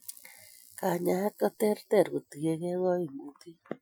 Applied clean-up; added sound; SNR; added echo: classical method Wiener filter.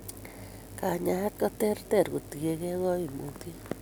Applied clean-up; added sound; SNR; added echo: none; Mechanisms; 15 dB; none.